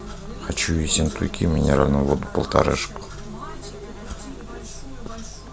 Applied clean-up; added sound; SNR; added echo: none; Insect; 14 dB; none.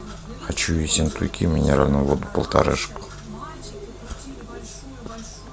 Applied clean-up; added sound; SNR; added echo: none; none; none; none.